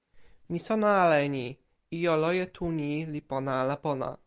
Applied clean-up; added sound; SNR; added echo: none; none; none; none.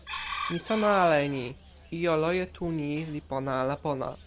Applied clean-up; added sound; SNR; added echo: none; Chicken, rooster; 13 dB; none.